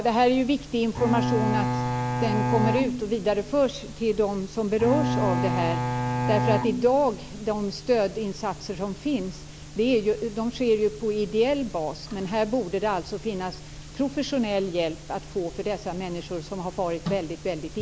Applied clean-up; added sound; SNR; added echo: none; Bowed string instrument; 1 dB; none.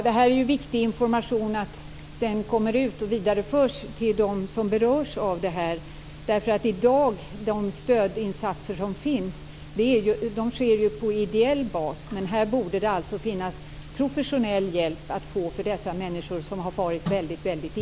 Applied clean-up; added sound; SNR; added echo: none; none; none; none.